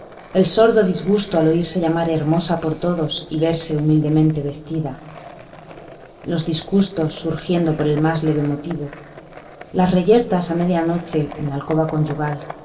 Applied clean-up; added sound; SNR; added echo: none; Skateboard; 19 dB; reverberation time 2.8 s.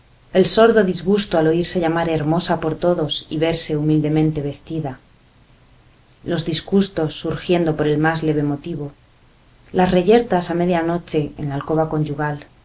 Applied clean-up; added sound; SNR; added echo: none; none; none; none.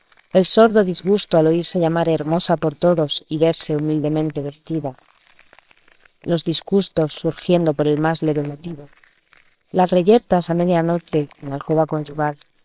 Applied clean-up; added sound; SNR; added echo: neural separator model SepFormer WHAMR!.